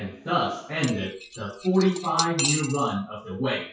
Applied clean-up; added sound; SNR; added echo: classical method WPE with log-MMSE.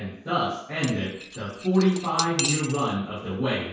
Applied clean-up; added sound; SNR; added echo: none; Cutlery, silverware / Dishes, pots, and pans; 7 dB; reverberation time 0.6 s.